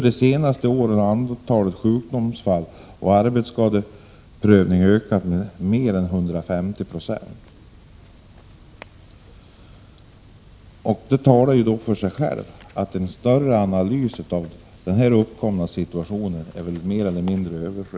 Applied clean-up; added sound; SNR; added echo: none; none; none; none.